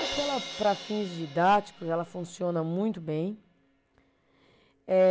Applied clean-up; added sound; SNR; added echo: none; Crash cymbal; 13 dB; none.